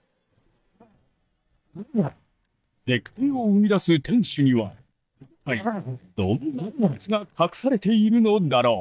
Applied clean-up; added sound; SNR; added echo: neural mask model DeepFilterNet 3.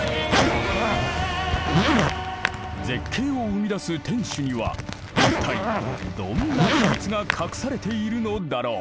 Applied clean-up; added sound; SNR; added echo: none; Zipper (clothing); 0 dB; none.